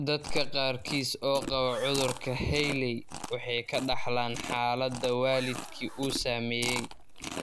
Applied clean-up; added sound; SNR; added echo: none; Zipper (clothing) + Chewing, mastication; 6 dB; none.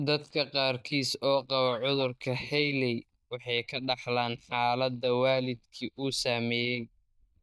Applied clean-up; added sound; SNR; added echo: neural mask model DeepFilterNet 3.